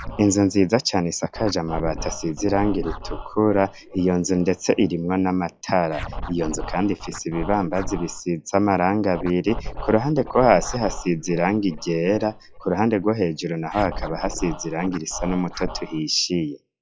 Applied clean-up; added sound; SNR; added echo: classical method log-MMSE.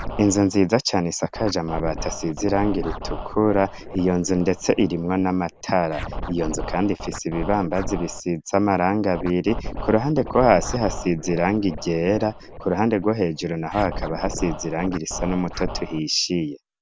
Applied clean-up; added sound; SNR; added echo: none; Scratching (performance technique); 10 dB; none.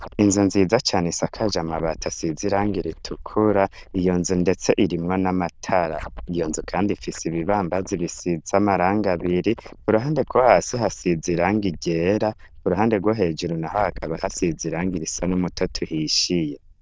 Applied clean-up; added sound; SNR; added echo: neural diffusion model UNIVERSE++.